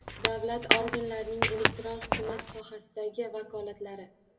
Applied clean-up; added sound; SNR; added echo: none; Squeak / Walk, footsteps; -4 dB; reverberation time 1.2 s.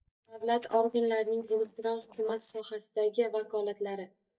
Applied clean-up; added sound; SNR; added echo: neural mask model DeepFilterNet 3.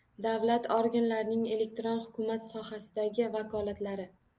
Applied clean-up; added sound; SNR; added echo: none; none; none; none.